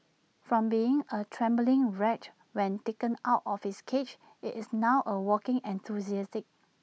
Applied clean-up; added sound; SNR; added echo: none; none; none; none.